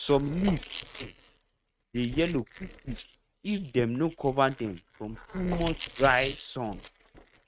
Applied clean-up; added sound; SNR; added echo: neural mask model RNNoise.